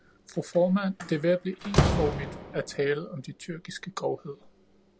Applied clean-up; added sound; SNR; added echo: none; Slam; 3 dB; none.